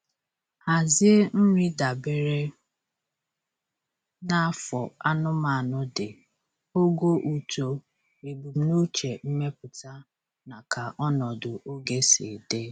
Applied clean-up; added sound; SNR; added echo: none; none; none; none.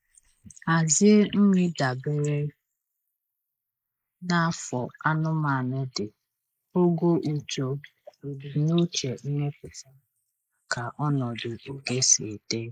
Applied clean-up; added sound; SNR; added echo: neural mask model Resemble Enhance denoiser.